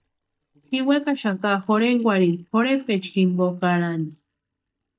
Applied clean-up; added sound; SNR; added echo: neural mask model DeepFilterNet 3.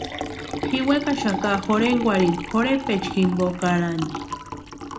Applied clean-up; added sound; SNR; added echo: none; Liquid; 8 dB; reverberation time 0.3 s.